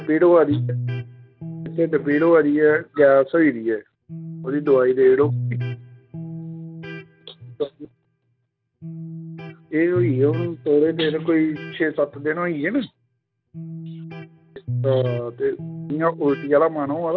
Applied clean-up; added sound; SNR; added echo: none; Electric guitar; 10 dB; none.